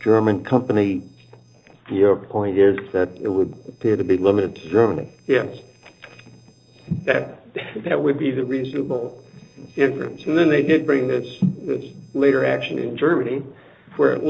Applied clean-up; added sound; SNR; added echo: neural separator model SepFormer DNS4.